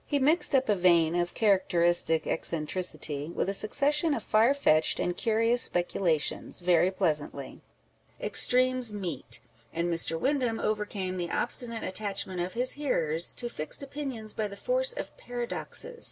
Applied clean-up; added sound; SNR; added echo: none; none; none; none.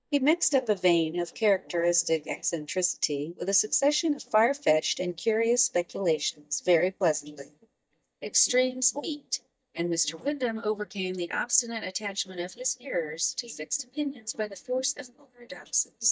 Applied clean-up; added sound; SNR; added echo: neural mask model DeepFilterNet 3.